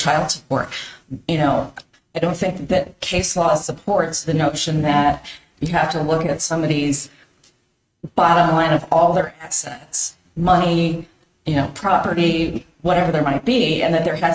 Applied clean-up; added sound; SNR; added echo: neural mask model RNNoise.